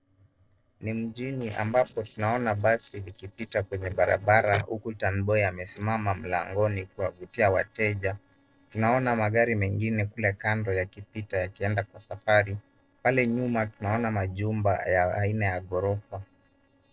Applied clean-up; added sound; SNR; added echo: neural separator model SepFormer DNS4.